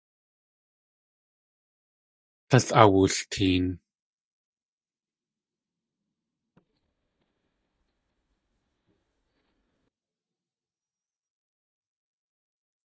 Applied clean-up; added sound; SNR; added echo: neural mask model DeepFilterNet 3.